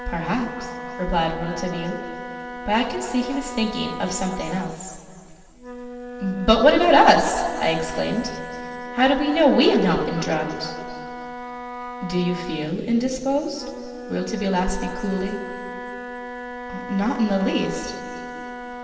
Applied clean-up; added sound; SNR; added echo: none; Wind instrument, woodwind instrument; 11 dB; reverberation time 2.4 s.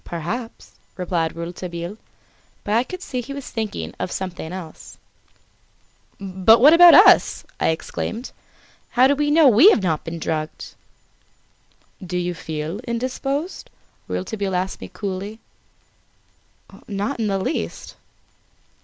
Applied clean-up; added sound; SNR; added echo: none; none; none; none.